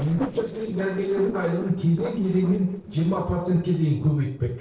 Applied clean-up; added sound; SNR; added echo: neural separator model SepFormer DNS4.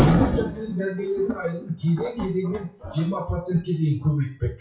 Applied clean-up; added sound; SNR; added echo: classical method WPE with log-MMSE.